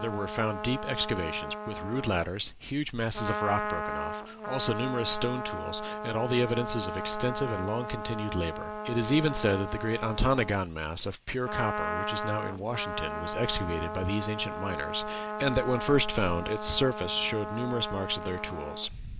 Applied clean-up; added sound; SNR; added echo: none; Trumpet; 6 dB; none.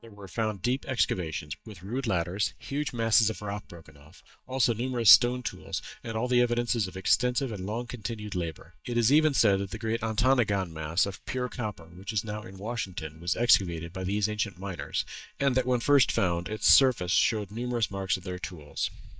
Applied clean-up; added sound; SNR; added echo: neural mask model DeepFilterNet 3.